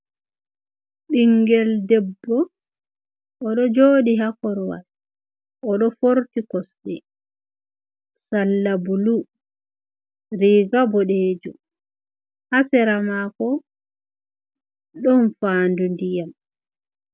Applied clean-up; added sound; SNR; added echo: none; none; none; none.